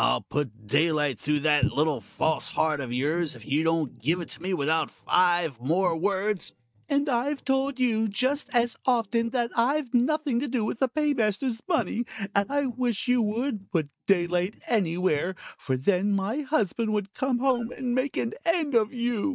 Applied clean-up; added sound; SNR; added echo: neural mask model DeepFilterNet 3.